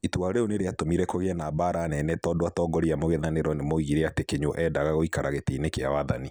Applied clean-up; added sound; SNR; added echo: none; none; none; none.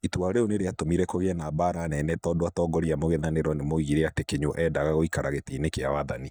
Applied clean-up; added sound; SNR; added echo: neural mask model DeepFilterNet 3.